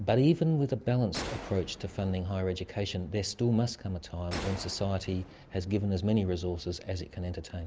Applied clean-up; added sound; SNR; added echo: none; Gunshot, gunfire; 14 dB; none.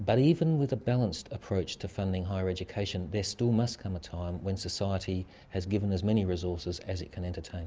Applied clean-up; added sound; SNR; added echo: none; none; none; none.